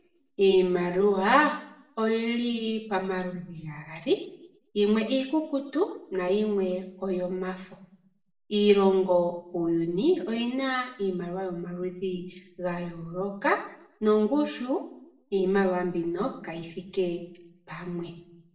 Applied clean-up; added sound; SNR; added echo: none; none; none; reverberation time 0.6 s.